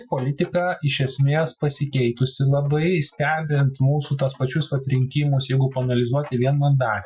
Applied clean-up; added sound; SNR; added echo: classical method Wiener filter.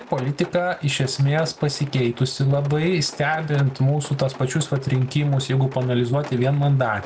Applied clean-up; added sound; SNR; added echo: none; Rain; 20 dB; none.